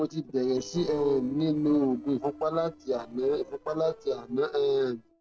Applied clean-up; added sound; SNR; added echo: neural separator model SepFormer DNS4.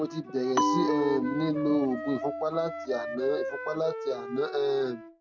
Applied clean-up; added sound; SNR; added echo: none; Wind instrument, woodwind instrument + Bell; 3 dB; none.